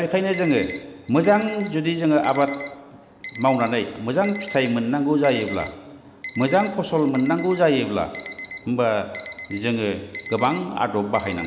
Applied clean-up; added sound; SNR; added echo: none; Alarm; 16 dB; none.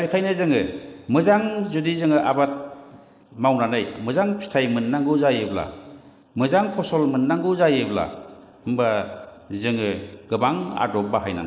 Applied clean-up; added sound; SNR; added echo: neural mask model Resemble Enhance denoiser.